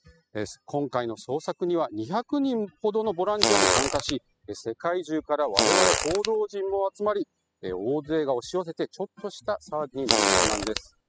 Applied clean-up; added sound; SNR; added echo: classical method spectral subtraction.